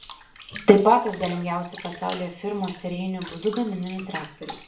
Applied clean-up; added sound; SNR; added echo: none; Bathtub (filling or washing) / Water; 13 dB; reverberation time 0.3 s.